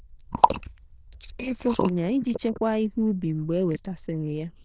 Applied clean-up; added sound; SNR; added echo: neural diffusion model UNIVERSE++.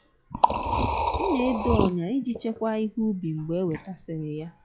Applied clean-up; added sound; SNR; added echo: classical method log-MMSE.